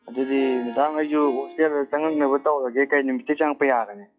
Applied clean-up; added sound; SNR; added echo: classical method log-MMSE.